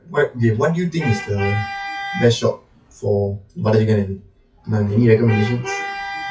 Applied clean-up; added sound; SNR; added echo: classical method WPE with log-MMSE.